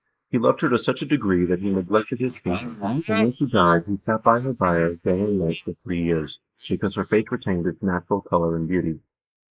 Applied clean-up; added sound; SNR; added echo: neural mask model Resemble Enhance denoiser.